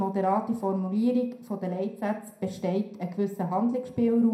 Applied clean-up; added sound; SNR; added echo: none; none; none; reverberation time 0.4 s.